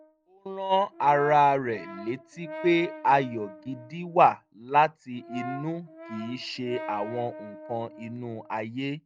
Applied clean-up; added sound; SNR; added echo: none; Brass instrument; 15 dB; none.